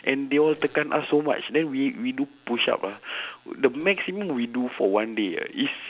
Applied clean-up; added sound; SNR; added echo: none; none; none; none.